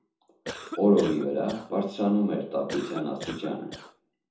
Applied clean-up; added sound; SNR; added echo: none; Cough; 13 dB; reverberation time 0.6 s.